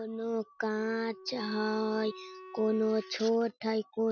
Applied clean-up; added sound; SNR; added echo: none; Wind instrument, woodwind instrument; 16 dB; none.